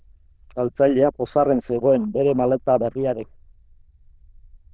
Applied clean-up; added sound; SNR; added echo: neural diffusion model UNIVERSE++.